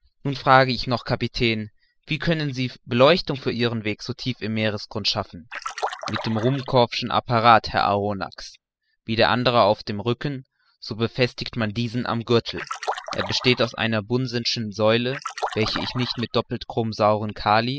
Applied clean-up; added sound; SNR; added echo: classical method spectral subtraction.